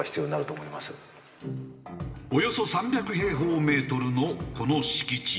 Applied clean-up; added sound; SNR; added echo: none; none; none; reverberation time 1.9 s.